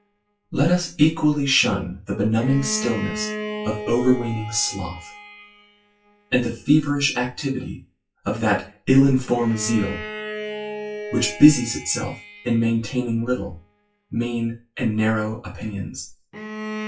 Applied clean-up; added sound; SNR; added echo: classical method WPE with log-MMSE.